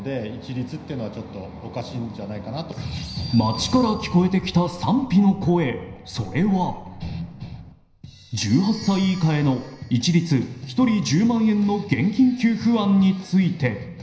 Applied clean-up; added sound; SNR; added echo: none; none; none; reverberation time 0.9 s.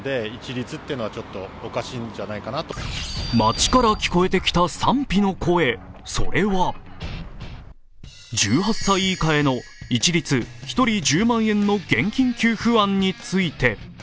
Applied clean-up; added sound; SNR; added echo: none; none; none; none.